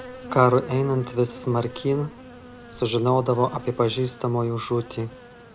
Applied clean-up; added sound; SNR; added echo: none; Insect; 16 dB; none.